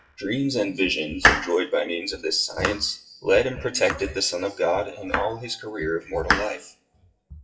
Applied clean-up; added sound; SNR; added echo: classical method WPE with log-MMSE.